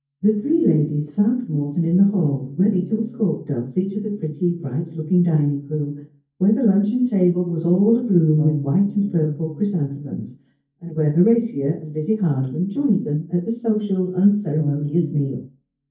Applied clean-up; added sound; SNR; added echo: neural mask model DeepFilterNet 3.